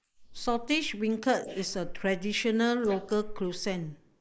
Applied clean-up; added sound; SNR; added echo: neural mask model Resemble Enhance denoiser.